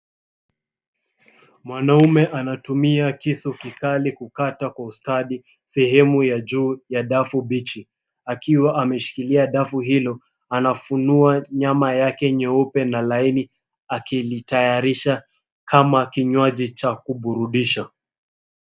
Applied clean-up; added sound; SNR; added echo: none; none; none; none.